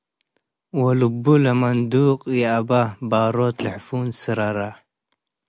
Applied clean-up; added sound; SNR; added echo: none; Motor vehicle (road); 17 dB; none.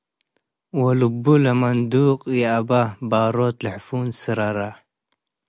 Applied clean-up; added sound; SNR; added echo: none; none; none; none.